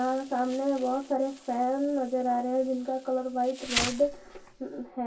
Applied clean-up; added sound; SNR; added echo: none; Insect; 11 dB; reverberation time 0.1 s.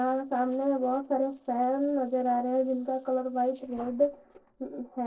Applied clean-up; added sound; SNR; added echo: neural separator model SepFormer DNS4.